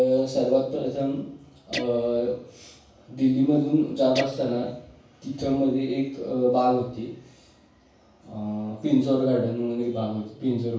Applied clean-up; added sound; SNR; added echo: none; Guitar; 14 dB; reverberation time 0.7 s.